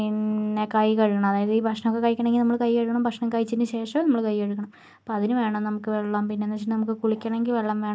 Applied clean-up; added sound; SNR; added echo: none; none; none; none.